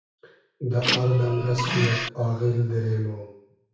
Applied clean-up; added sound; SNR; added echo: none; Printer; 2 dB; reverberation time 0.6 s.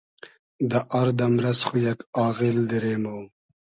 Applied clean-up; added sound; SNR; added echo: none; none; none; none.